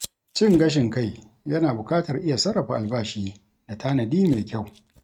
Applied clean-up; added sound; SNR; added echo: neural mask model RNNoise.